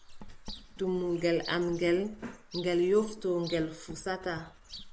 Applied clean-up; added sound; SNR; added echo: none; Chirp, tweet + Writing; 15 dB; none.